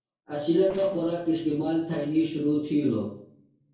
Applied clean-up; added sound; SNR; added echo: neural separator model SepFormer DNS4.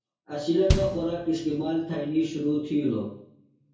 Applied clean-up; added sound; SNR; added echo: none; Bass drum; 5 dB; reverberation time 0.6 s.